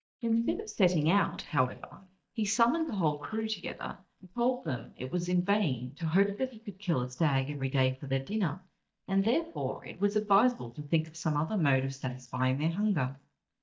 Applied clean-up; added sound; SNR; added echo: neural mask model DeepFilterNet 3.